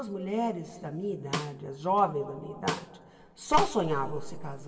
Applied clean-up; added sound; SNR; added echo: none; Snare drum; 9 dB; reverberation time 2.8 s.